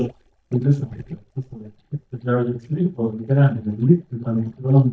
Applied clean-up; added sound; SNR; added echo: neural mask model DeepFilterNet 3.